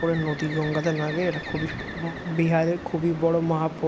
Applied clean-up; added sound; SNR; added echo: none; Bird; 15 dB; none.